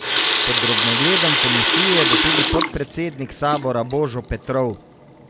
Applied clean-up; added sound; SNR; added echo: none; Water tap, faucet; -3 dB; none.